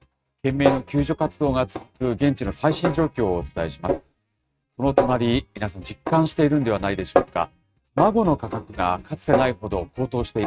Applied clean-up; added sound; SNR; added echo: neural mask model RNNoise.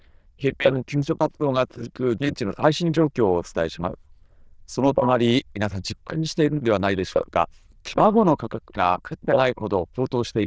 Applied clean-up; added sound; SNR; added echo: neural diffusion model UNIVERSE++.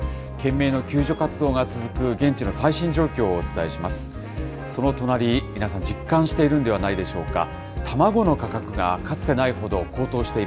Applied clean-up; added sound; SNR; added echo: none; none; none; none.